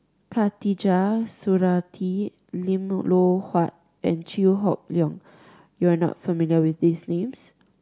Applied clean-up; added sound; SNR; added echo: none; none; none; none.